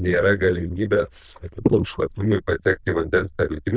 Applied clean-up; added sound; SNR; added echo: neural diffusion model UNIVERSE++.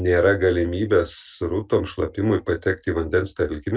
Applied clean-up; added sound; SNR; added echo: none; none; none; none.